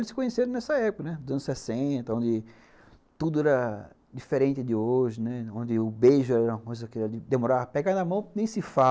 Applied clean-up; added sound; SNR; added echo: none; none; none; none.